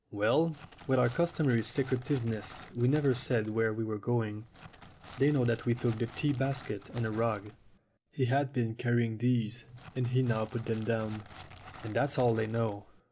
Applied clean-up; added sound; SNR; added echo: none; Crackle; 18 dB; none.